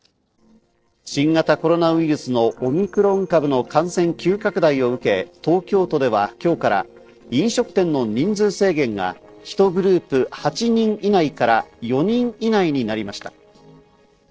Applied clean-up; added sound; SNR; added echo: neural separator model SepFormer DNS4.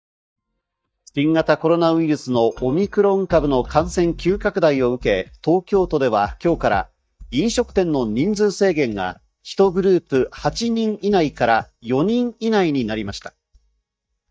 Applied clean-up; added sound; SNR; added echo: neural mask model DeepFilterNet 3.